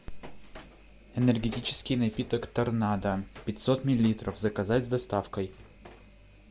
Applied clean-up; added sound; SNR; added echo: none; none; none; none.